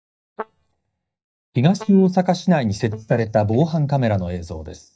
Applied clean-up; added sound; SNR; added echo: neural mask model DeepFilterNet 3.